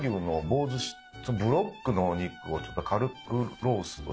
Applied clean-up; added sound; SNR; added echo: none; none; none; none.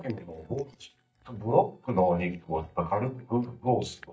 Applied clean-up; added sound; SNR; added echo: neural mask model DeepFilterNet 3.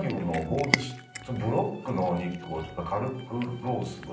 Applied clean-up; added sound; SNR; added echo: none; Cat; 8 dB; reverberation time 0.6 s.